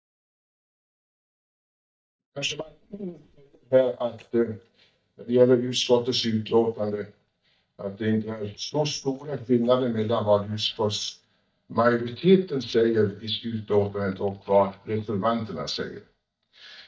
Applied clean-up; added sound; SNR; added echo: neural mask model DeepFilterNet 3.